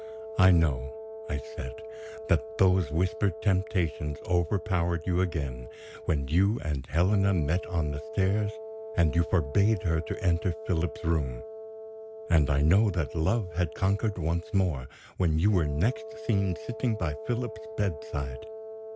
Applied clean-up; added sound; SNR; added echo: none; Wind instrument, woodwind instrument; 14 dB; none.